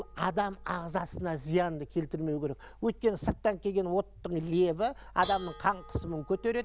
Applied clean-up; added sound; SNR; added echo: none; Dishes, pots, and pans / Bell; 16 dB; none.